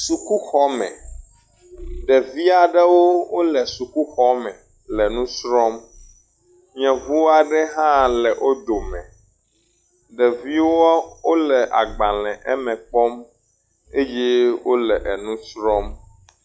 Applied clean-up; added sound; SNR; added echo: classical method log-MMSE.